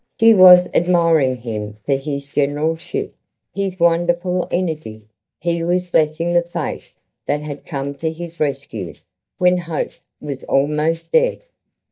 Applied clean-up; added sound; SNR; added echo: neural mask model DeepFilterNet 3.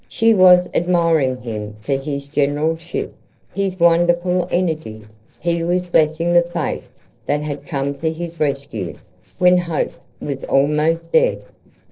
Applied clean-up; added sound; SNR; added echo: neural separator model SepFormer DNS4.